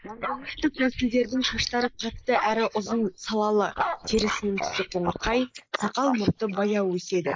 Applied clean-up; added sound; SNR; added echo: neural mask model Resemble Enhance denoiser.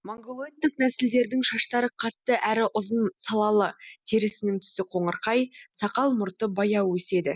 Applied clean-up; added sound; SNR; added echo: none; none; none; none.